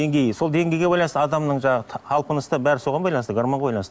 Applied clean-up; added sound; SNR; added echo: none; none; none; none.